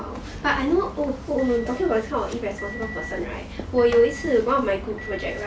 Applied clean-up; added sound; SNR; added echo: none; Motor vehicle (road) / Engine; 15 dB; none.